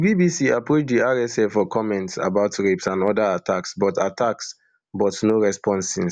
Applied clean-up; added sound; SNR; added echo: none; none; none; none.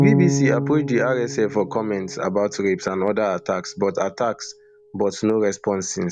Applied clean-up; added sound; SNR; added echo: none; Bass guitar; 5 dB; none.